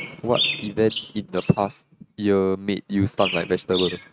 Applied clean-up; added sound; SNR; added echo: neural mask model RNNoise.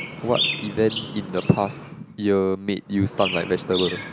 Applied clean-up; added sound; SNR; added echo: none; Chirp, tweet; 7 dB; none.